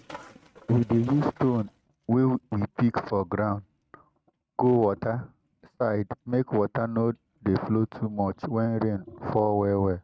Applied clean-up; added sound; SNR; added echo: neural mask model RNNoise.